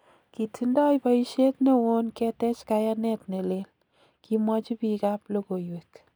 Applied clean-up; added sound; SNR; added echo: none; none; none; none.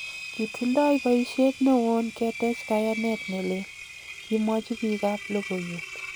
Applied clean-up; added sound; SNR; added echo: none; Engine; 12 dB; none.